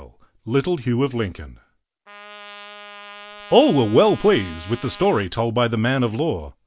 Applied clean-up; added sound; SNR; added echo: none; Trumpet; 19 dB; none.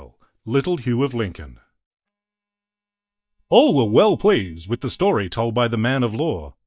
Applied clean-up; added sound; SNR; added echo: neural mask model DeepFilterNet 3.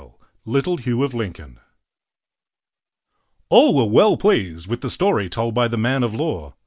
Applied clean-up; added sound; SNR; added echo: none; none; none; none.